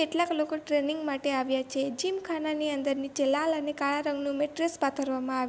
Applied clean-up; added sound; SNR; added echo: none; none; none; none.